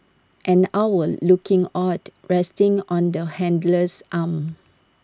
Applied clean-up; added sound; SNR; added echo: none; none; none; none.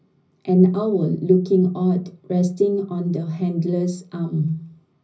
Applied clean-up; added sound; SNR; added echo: none; none; none; reverberation time 0.5 s.